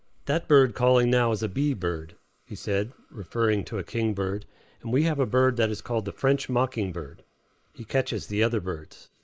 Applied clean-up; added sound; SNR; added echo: neural mask model Resemble Enhance denoiser.